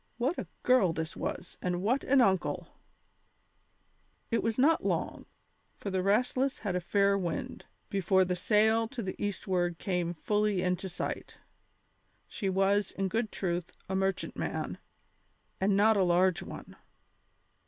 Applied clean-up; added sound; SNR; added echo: none; none; none; none.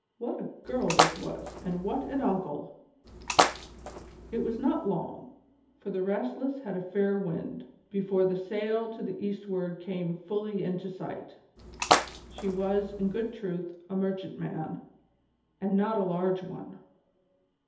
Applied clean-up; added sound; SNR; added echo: none; Splash, splatter; -1 dB; reverberation time 0.8 s.